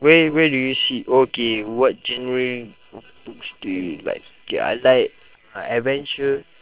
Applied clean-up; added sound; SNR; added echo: neural separator model SepFormer WHAM!.